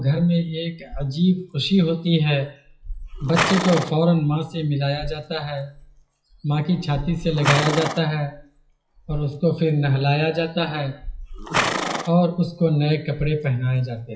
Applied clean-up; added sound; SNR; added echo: classical method WPE with log-MMSE.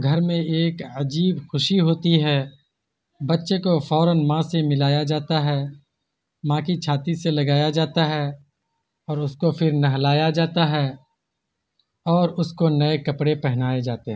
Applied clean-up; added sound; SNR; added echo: none; none; none; none.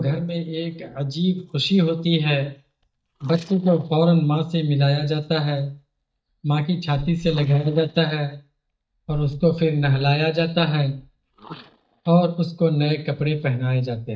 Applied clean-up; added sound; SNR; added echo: neural mask model DeepFilterNet 3.